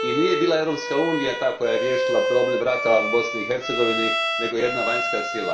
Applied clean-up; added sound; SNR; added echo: none; Bowed string instrument; 2 dB; reverberation time 0.4 s.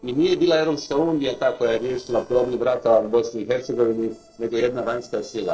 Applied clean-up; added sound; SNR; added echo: neural separator model SepFormer DNS4.